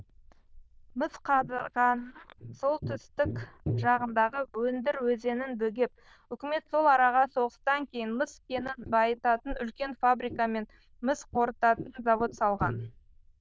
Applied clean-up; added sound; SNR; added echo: neural diffusion model UNIVERSE++.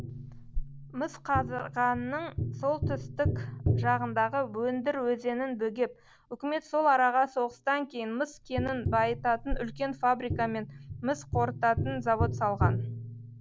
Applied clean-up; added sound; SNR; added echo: none; Tap; 5 dB; none.